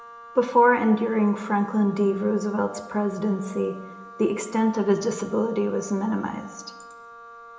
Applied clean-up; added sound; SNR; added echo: none; Wind instrument, woodwind instrument; 19 dB; reverberation time 0.6 s.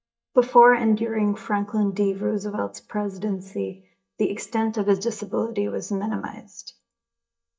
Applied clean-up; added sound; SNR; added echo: neural mask model DeepFilterNet 3.